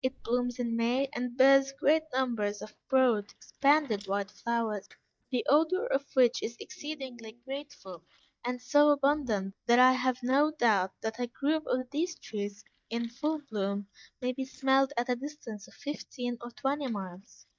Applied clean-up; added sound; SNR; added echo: neural mask model DeepFilterNet 3.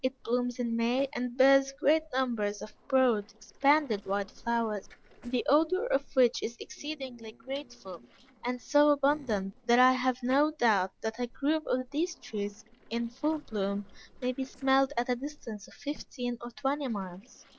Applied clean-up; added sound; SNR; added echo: neural separator model SepFormer DNS4.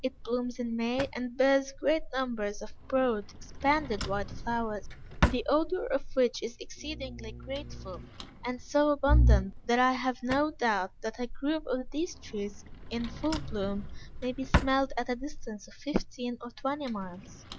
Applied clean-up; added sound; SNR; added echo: none; Drawer open or close; 8 dB; none.